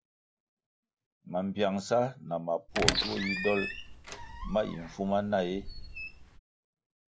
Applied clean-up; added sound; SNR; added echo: none; Squeak; 3 dB; none.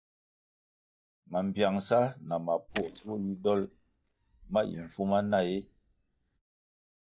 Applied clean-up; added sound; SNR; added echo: neural mask model DeepFilterNet 3.